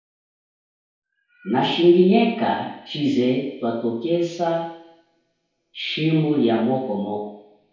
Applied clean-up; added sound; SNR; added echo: none; none; none; reverberation time 0.9 s.